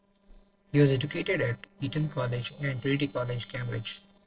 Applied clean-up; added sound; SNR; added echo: neural separator model SepFormer DNS4.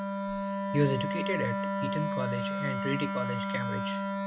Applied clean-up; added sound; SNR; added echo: none; Wind instrument, woodwind instrument; -2 dB; none.